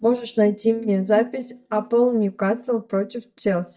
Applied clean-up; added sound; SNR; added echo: neural mask model DeepFilterNet 3.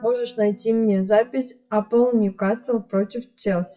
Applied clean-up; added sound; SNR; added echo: classical method WPE with log-MMSE.